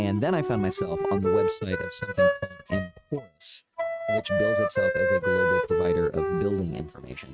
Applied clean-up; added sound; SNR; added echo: neural mask model RNNoise.